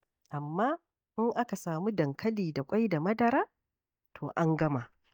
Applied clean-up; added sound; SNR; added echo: neural mask model DeepFilterNet 3.